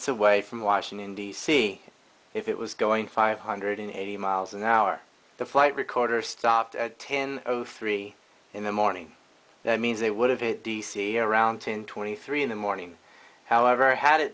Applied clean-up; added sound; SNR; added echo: none; none; none; none.